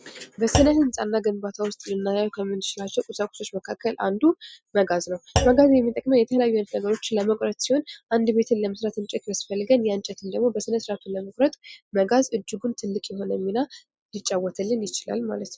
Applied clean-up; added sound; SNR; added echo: classical method spectral subtraction.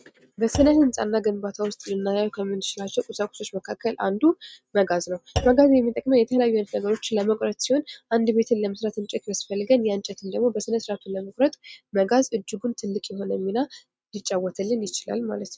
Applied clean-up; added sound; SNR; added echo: neural mask model RNNoise.